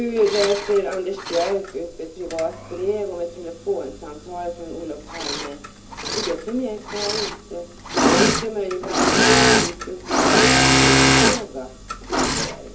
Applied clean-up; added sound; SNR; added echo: none; Engine / Mechanisms; -5 dB; reverberation time 0.3 s.